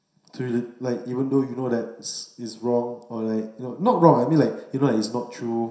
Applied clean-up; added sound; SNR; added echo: none; none; none; reverberation time 0.7 s.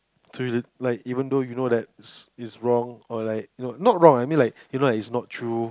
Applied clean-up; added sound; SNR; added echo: none; none; none; none.